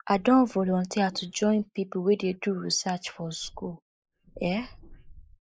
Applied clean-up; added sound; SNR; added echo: neural mask model Resemble Enhance denoiser.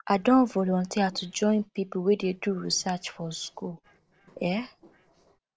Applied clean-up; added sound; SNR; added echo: neural separator model SepFormer DNS4.